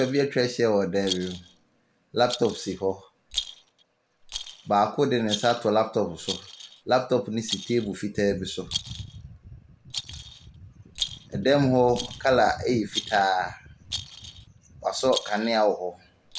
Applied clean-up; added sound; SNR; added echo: none; Rattle; 13 dB; none.